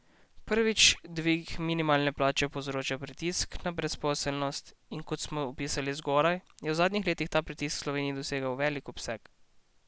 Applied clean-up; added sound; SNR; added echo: none; none; none; none.